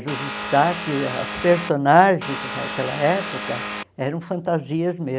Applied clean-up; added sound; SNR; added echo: none; Vehicle; 8 dB; none.